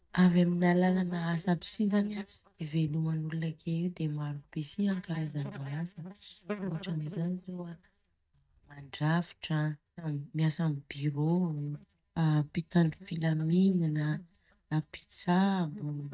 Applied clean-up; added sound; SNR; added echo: neural mask model DeepFilterNet 3.